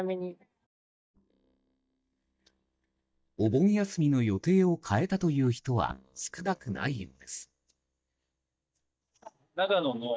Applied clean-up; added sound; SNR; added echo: neural mask model DeepFilterNet 3.